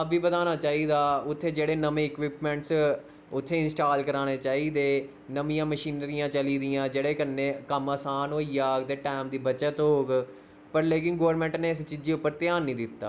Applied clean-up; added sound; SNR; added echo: none; none; none; none.